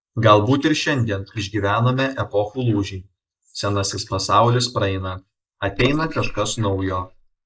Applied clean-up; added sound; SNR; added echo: neural mask model Resemble Enhance denoiser.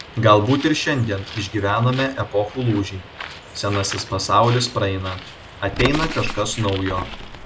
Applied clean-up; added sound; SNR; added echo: none; Bird; 11 dB; none.